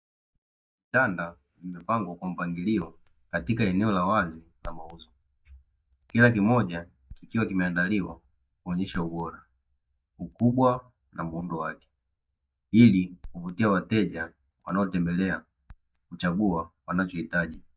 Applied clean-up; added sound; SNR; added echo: neural mask model DeepFilterNet 3.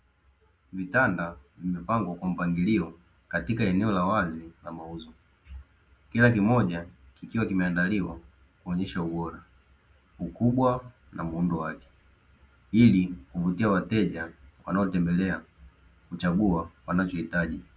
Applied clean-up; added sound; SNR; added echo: none; none; none; none.